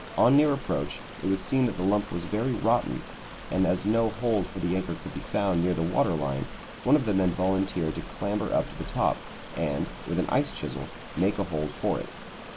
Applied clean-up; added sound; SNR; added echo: none; Stream; 14 dB; none.